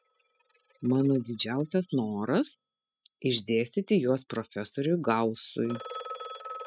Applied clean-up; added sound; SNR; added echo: classical method spectral subtraction.